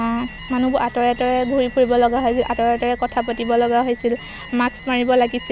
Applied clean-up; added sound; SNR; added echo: none; Alarm; 18 dB; none.